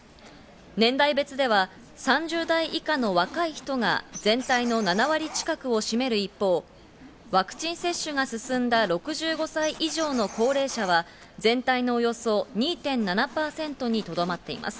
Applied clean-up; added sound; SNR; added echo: none; Squeak; 20 dB; none.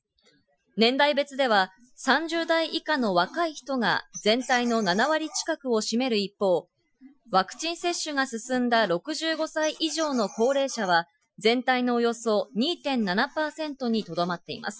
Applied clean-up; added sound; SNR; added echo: classical method Wiener filter.